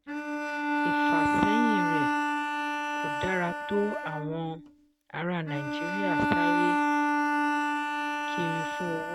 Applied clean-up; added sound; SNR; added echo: neural mask model RNNoise.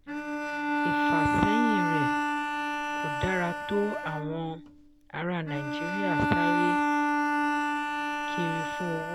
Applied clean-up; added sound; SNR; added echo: none; Bowed string instrument; -5 dB; none.